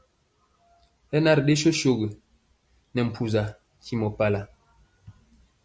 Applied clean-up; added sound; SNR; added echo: none; none; none; none.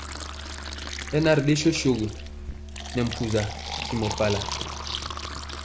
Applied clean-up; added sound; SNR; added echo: none; Musical instrument + Fill (with liquid); 7 dB; none.